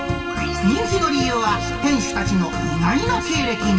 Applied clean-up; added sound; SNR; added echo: none; Bowed string instrument; 7 dB; reverberation time 2.0 s.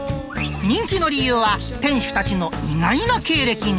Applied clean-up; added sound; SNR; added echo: none; none; none; none.